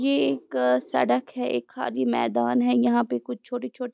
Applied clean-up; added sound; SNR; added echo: none; none; none; none.